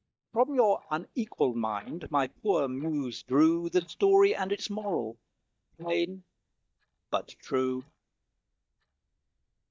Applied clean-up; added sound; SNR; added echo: neural mask model DeepFilterNet 3.